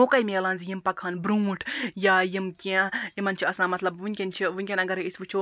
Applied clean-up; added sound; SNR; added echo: none; none; none; none.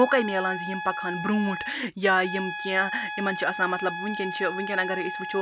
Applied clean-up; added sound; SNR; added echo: none; Trumpet; 7 dB; none.